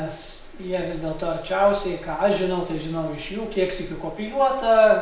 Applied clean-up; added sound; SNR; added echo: none; none; none; none.